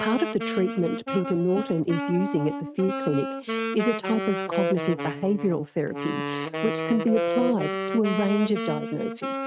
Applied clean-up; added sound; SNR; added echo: neural mask model RNNoise.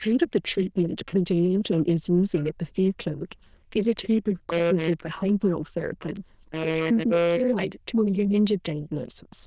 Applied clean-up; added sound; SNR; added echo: neural diffusion model UNIVERSE++.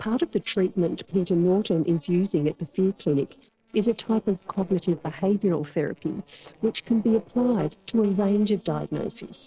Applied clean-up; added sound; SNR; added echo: neural separator model SepFormer DNS4.